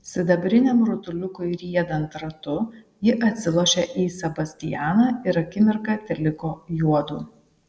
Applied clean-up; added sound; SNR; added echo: none; none; none; none.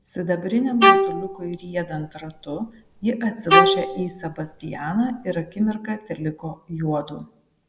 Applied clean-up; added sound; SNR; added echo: none; Bowed string instrument; -4 dB; none.